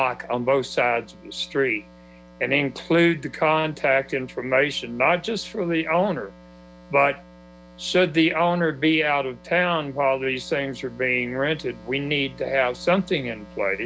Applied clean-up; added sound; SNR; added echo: none; none; none; none.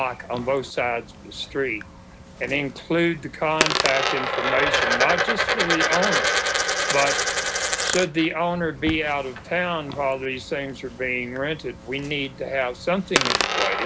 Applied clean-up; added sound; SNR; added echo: none; Coin (dropping); 0 dB; none.